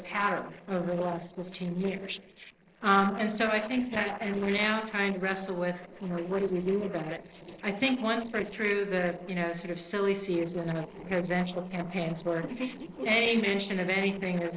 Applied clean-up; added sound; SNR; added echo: neural separator model SepFormer DNS4.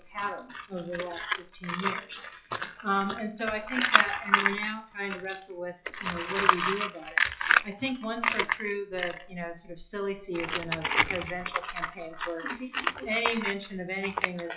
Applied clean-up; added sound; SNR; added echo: classical method WPE with log-MMSE.